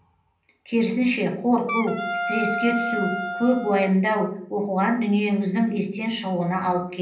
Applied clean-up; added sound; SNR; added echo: none; Wind instrument, woodwind instrument; 6 dB; reverberation time 0.6 s.